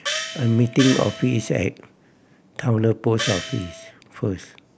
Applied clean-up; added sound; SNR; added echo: none; Gong; 7 dB; none.